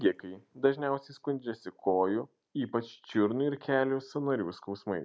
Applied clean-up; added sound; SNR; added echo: none; none; none; none.